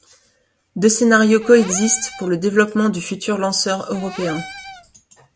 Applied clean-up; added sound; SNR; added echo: none; Cupboard open or close / Door; 16 dB; none.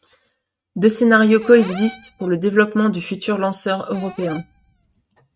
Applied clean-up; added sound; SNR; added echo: neural mask model RNNoise.